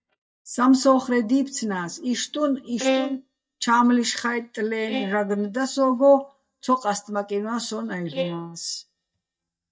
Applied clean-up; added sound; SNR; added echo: neural mask model DeepFilterNet 3.